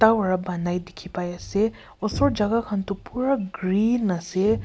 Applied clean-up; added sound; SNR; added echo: none; none; none; none.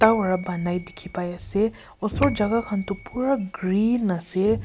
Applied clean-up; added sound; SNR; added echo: none; Bell / Telephone; 14 dB; none.